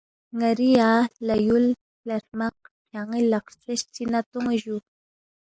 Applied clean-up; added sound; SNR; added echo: neural mask model Resemble Enhance denoiser.